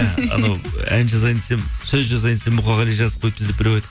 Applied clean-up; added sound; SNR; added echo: none; none; none; none.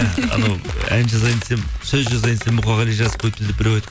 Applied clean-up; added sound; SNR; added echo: none; Walk, footsteps; 15 dB; none.